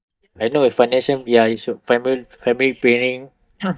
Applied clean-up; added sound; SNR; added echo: neural mask model DeepFilterNet 3.